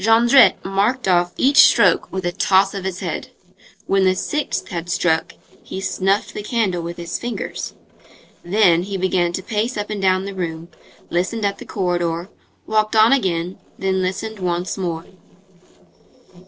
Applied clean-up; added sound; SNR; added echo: neural separator model SepFormer DNS4.